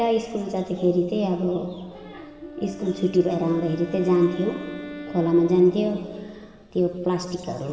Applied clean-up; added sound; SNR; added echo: none; Wind instrument, woodwind instrument; 17 dB; reverberation time 1.8 s.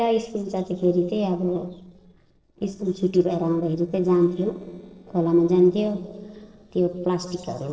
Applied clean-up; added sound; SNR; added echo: neural separator model SepFormer DNS4.